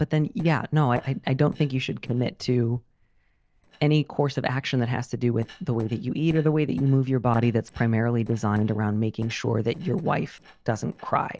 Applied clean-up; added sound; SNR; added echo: neural separator model SepFormer DNS4.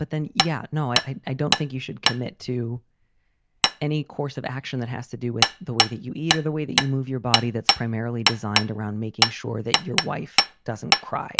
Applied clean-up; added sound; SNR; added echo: none; Hammer; -2 dB; none.